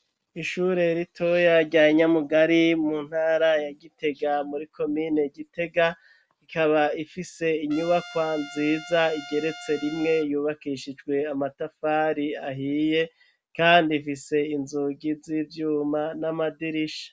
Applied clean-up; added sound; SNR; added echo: none; Trumpet; 16 dB; none.